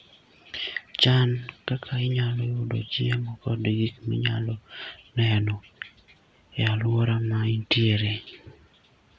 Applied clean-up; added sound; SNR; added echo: none; none; none; none.